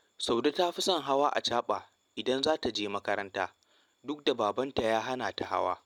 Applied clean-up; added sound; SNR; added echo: none; none; none; none.